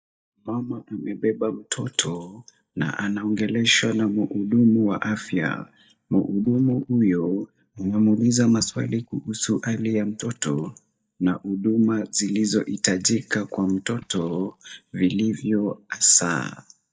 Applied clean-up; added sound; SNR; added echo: neural mask model DeepFilterNet 3.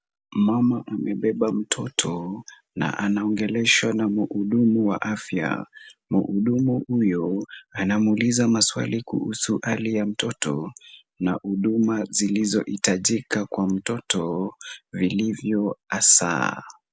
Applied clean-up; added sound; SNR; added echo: none; none; none; none.